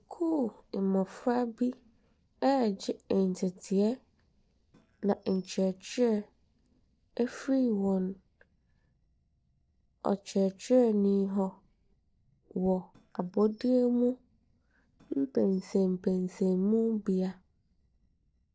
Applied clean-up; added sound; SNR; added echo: neural separator model SepFormer DNS4.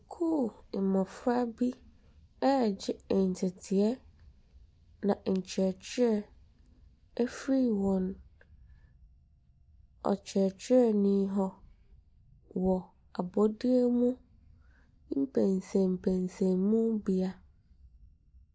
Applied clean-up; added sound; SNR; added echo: none; none; none; none.